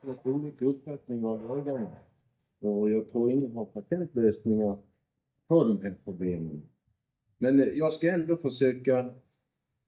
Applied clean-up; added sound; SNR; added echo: neural mask model DeepFilterNet 3.